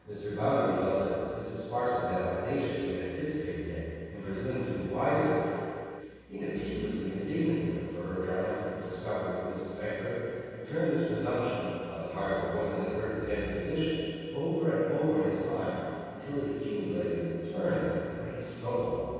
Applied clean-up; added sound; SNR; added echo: none; none; none; reverberation time 2.2 s.